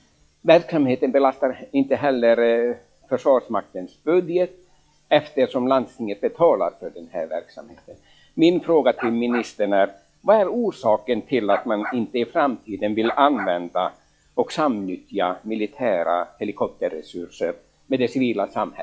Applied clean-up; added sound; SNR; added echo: classical method log-MMSE.